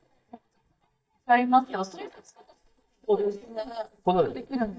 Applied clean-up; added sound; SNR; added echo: neural mask model DeepFilterNet 3.